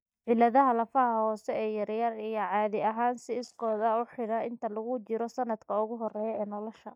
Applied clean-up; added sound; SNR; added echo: neural mask model DeepFilterNet 3.